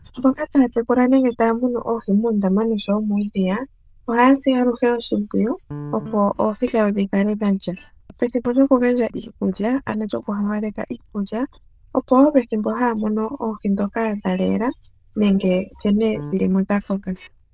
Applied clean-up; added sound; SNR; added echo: neural diffusion model UNIVERSE++.